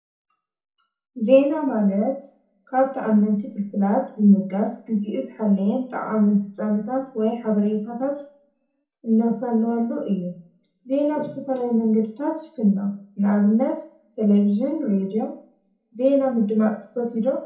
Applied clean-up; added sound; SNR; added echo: none; none; none; reverberation time 0.6 s.